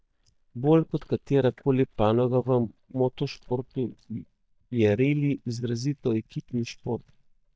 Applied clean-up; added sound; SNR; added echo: neural mask model DeepFilterNet 3.